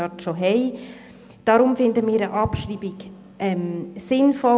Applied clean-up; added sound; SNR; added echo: none; none; none; none.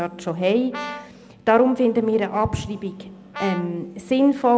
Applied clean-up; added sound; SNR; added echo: none; Brass instrument; 15 dB; none.